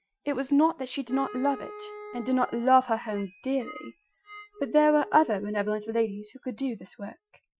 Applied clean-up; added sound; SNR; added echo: classical method Wiener filter.